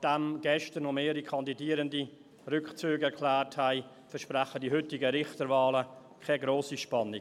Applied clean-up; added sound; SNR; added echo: none; none; none; none.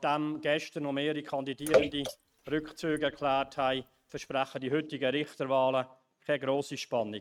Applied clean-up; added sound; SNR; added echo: neural mask model RNNoise.